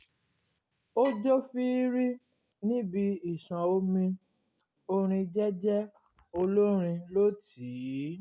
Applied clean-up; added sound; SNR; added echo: none; Bowed string instrument; 18 dB; none.